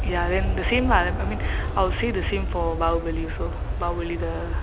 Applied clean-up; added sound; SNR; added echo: none; Aircraft; 0 dB; none.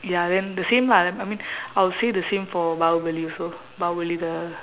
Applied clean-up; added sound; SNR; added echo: none; none; none; none.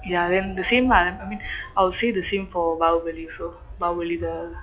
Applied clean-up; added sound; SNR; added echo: classical method log-MMSE.